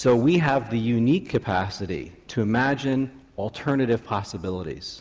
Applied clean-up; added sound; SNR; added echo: none; none; none; none.